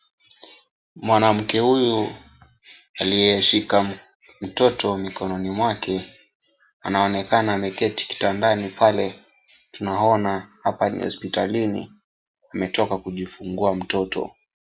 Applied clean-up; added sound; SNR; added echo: none; none; none; none.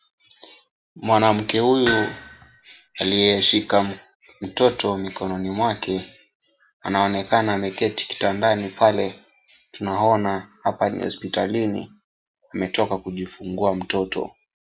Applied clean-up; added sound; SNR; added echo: none; Hammer; 8 dB; none.